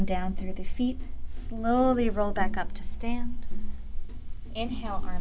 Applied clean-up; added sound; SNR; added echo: none; none; none; none.